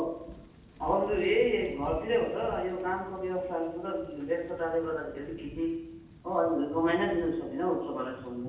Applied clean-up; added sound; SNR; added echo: none; Thunder / Rain; 17 dB; reverberation time 0.9 s.